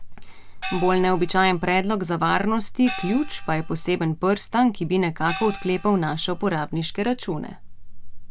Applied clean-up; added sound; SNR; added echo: none; Gong; 14 dB; none.